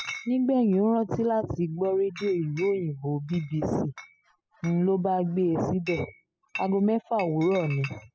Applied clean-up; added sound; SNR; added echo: classical method spectral subtraction.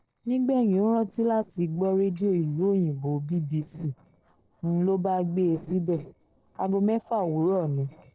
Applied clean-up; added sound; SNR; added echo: neural separator model SepFormer DNS4.